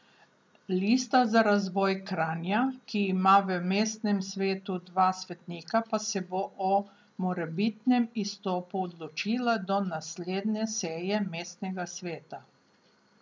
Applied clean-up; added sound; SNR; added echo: none; none; none; none.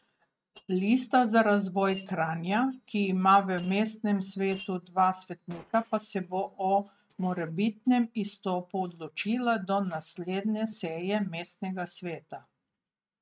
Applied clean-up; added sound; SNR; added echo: neural mask model RNNoise.